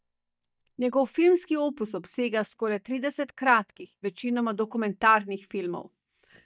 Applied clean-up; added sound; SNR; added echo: neural mask model DeepFilterNet 3.